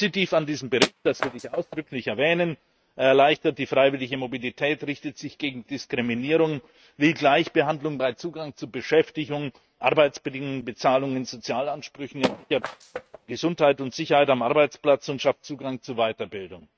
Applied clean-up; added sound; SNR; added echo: neural mask model RNNoise.